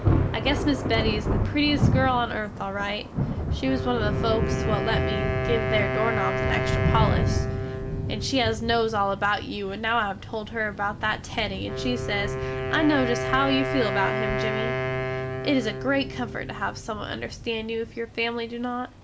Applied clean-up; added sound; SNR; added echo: none; Thunder + Wind instrument, woodwind instrument; 0 dB; none.